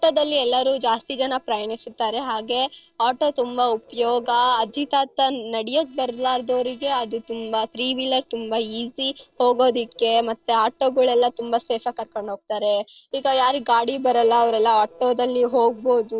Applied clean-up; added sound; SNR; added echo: neural separator model SepFormer DNS4.